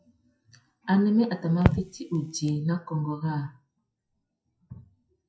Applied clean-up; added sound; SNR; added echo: classical method WPE with log-MMSE.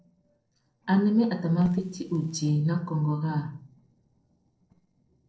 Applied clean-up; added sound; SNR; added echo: neural separator model SepFormer DNS4.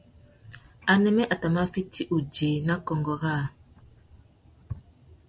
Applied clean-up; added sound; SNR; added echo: none; none; none; none.